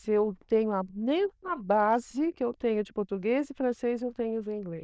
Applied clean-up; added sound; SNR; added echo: neural diffusion model UNIVERSE++.